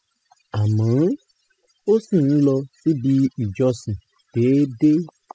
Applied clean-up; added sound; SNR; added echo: classical method spectral subtraction.